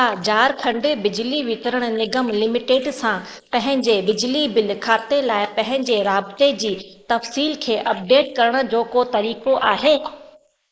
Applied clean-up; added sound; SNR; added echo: neural mask model Resemble Enhance denoiser.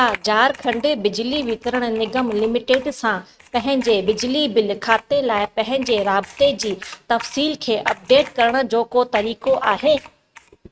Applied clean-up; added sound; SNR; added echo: neural mask model RNNoise.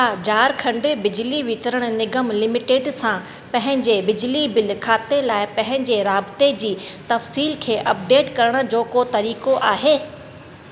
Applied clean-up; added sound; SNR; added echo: none; none; none; none.